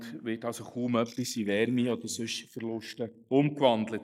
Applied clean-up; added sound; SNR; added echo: neural mask model Resemble Enhance denoiser.